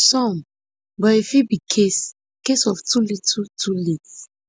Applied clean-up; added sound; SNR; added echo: none; none; none; none.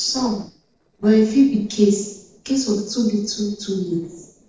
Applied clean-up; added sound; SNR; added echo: neural separator model SepFormer DNS4.